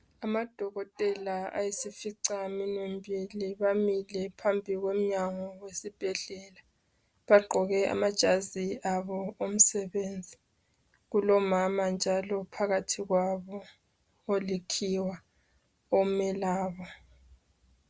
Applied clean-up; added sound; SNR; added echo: none; none; none; none.